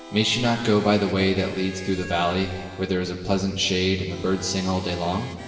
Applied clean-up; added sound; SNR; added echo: none; Harmonica; 18 dB; reverberation time 1.9 s.